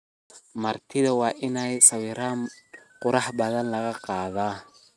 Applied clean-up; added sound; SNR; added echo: neural mask model RNNoise.